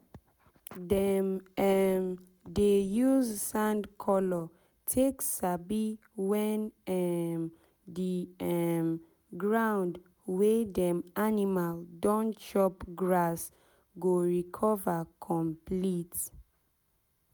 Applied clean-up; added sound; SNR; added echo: none; none; none; none.